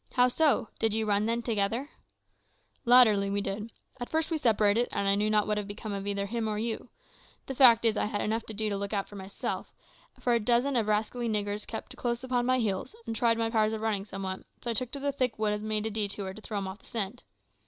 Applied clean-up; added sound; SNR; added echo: none; none; none; none.